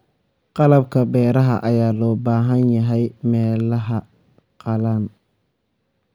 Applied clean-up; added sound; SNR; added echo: none; none; none; none.